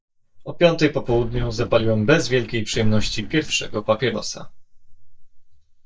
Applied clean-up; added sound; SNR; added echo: neural mask model DeepFilterNet 3.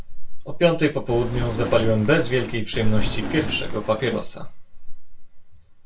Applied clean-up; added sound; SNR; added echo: none; Thunder; 9 dB; reverberation time 0.2 s.